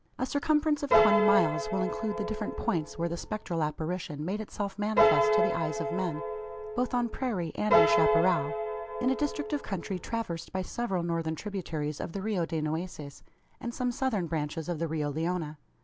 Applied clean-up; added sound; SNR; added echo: none; Piano; -2 dB; none.